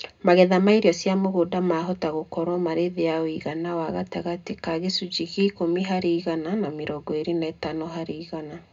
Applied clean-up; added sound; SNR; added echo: none; none; none; reverberation time 0.2 s.